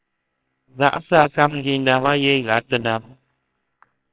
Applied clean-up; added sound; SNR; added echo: neural separator model SepFormer WHAMR!.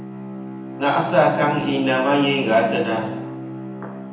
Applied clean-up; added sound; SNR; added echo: none; Bowed string instrument; 9 dB; reverberation time 0.9 s.